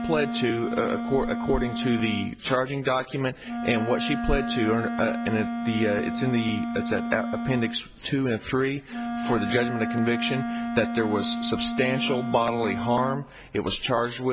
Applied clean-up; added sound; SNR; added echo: none; Wind instrument, woodwind instrument; 4 dB; none.